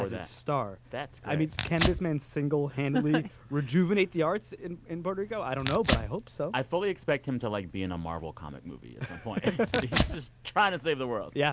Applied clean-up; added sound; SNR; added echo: none; Tearing; 6 dB; none.